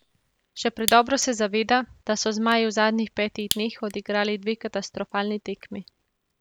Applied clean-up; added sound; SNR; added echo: none; Fire; 14 dB; none.